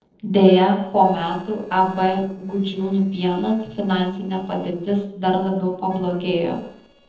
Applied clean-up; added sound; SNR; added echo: neural separator model SepFormer DNS4.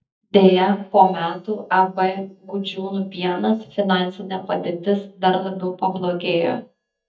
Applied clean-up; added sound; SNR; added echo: neural mask model DeepFilterNet 3.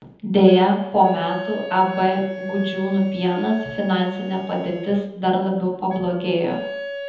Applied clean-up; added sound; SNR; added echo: none; Wind instrument, woodwind instrument; 12 dB; reverberation time 1.0 s.